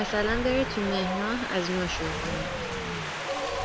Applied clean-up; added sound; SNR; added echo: none; Wind; 1 dB; none.